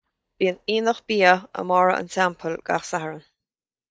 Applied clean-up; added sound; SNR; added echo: neural mask model DeepFilterNet 3.